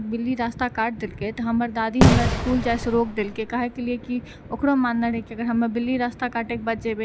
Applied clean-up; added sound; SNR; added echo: none; Fireworks; -3 dB; none.